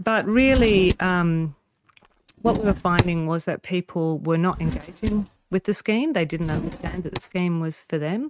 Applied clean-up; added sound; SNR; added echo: neural mask model RNNoise.